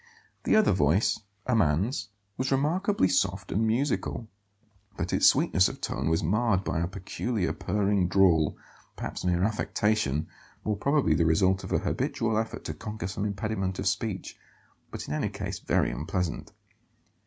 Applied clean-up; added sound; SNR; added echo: none; none; none; none.